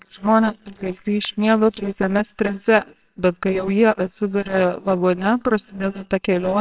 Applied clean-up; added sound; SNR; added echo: neural separator model SepFormer WHAMR!.